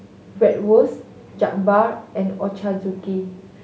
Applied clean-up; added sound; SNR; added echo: none; none; none; none.